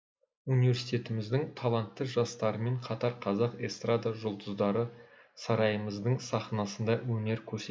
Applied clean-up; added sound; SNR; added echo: none; none; none; none.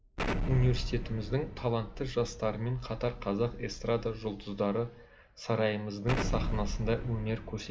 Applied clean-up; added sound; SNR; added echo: none; Explosion; 5 dB; none.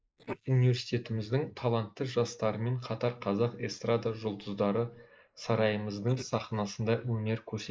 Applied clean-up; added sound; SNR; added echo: neural mask model Resemble Enhance denoiser.